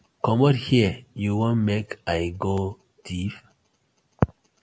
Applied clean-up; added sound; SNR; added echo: none; none; none; none.